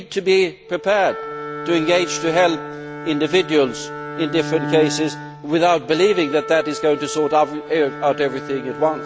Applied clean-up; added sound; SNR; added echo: none; Bowed string instrument + Wind instrument, woodwind instrument; 11 dB; none.